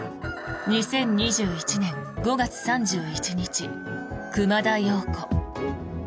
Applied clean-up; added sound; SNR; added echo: none; Chicken, rooster; 14 dB; none.